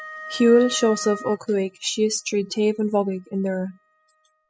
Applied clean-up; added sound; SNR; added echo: classical method spectral subtraction.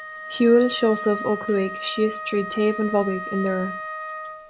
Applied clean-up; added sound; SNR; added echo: none; Wind instrument, woodwind instrument; 10 dB; none.